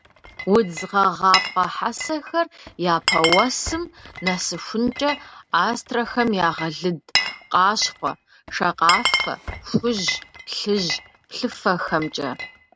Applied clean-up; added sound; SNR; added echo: none; Glass; 7 dB; none.